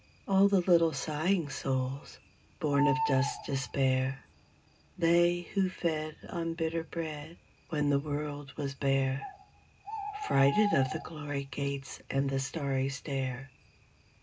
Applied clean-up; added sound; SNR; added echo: none; Bird; 12 dB; reverberation time 0.2 s.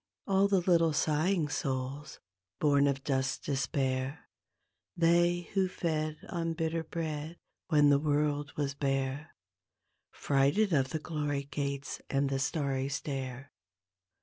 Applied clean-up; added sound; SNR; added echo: none; none; none; none.